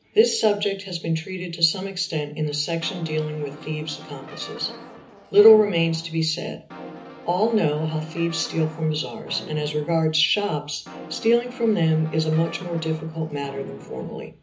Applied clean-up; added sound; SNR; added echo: none; Brass instrument; 16 dB; reverberation time 0.4 s.